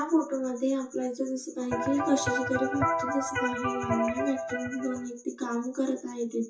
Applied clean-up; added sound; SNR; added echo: classical method WPE with log-MMSE.